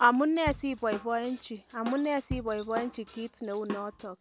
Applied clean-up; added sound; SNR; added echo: none; Drum / Drum kit; 12 dB; none.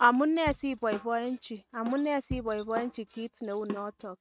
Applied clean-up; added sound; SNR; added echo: neural mask model RNNoise.